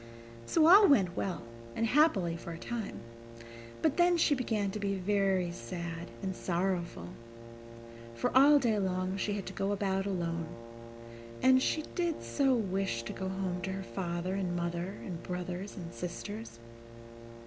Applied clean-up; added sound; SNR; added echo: none; Brass instrument; 15 dB; none.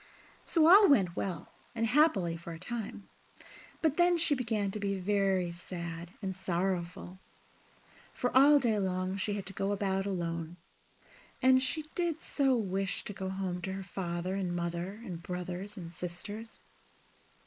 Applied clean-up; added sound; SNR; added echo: neural mask model Resemble Enhance denoiser.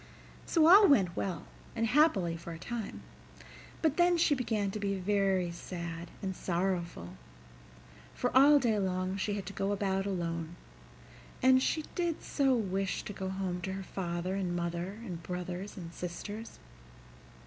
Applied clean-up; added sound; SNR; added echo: none; none; none; none.